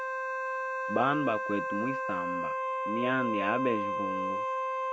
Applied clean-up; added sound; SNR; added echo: none; Wind instrument, woodwind instrument; -1 dB; none.